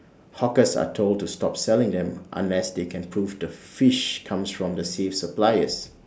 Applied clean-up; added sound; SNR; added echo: none; none; none; none.